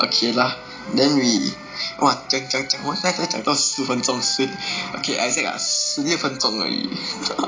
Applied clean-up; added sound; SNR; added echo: none; Wind instrument, woodwind instrument; 18 dB; reverberation time 0.4 s.